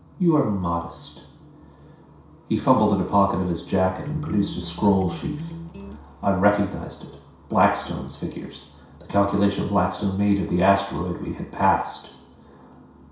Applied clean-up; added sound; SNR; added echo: none; Electric guitar; 9 dB; reverberation time 0.6 s.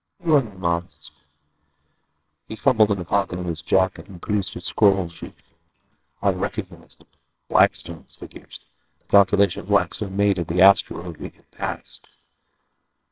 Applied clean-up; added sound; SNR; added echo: neural separator model SepFormer WHAMR!.